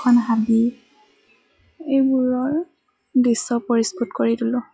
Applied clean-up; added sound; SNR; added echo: classical method log-MMSE.